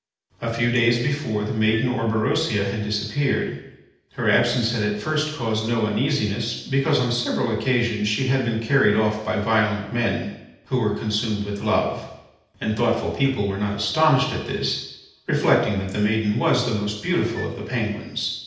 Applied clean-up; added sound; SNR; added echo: none; Wind instrument, woodwind instrument; 19 dB; reverberation time 0.8 s.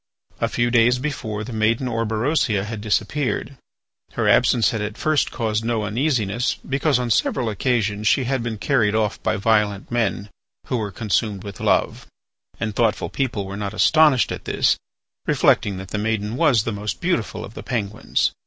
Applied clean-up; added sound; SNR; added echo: none; none; none; none.